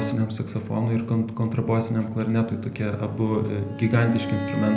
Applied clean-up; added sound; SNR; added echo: none; Bowed string instrument; 12 dB; reverberation time 0.7 s.